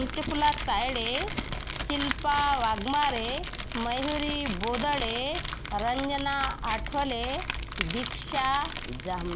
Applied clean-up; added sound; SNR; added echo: none; Crumpling, crinkling; 3 dB; none.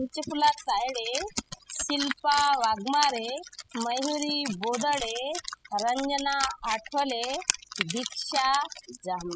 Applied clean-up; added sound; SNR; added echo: classical method spectral subtraction.